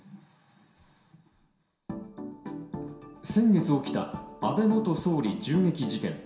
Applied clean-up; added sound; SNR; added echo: none; none; none; reverberation time 0.7 s.